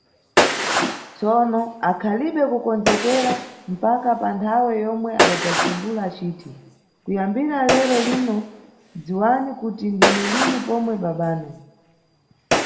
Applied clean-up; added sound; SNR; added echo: none; Gunshot, gunfire; 3 dB; reverberation time 0.7 s.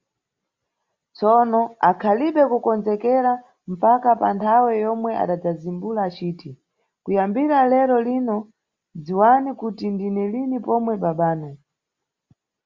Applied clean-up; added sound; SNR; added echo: none; none; none; none.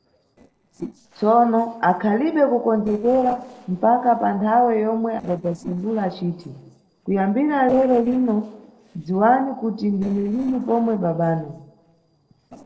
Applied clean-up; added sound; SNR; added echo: neural separator model SepFormer DNS4.